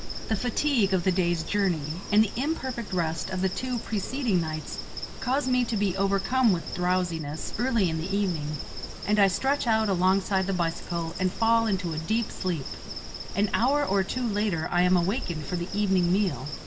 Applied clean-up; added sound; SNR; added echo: none; Insect; 8 dB; reverberation time 0.3 s.